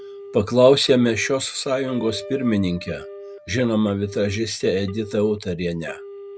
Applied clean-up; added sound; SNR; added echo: none; Telephone + Wind instrument, woodwind instrument; 17 dB; none.